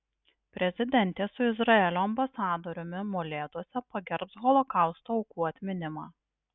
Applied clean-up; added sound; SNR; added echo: none; none; none; none.